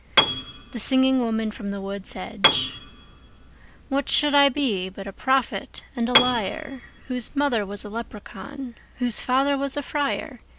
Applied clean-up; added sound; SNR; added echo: none; Piano; 3 dB; none.